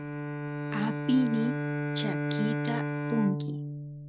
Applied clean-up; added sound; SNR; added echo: none; Bowed string instrument; 0 dB; none.